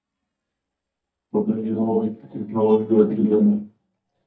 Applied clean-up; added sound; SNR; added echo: neural mask model DeepFilterNet 3.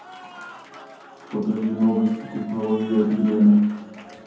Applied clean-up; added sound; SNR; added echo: none; Applause; 20 dB; reverberation time 1.2 s.